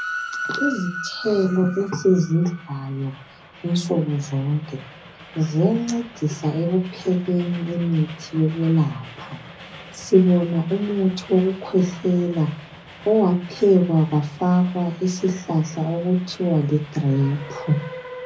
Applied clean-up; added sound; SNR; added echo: none; Train; 16 dB; reverberation time 0.4 s.